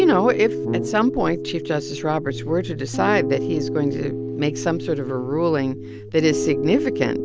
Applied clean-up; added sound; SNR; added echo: none; Piano + Brass instrument; 5 dB; none.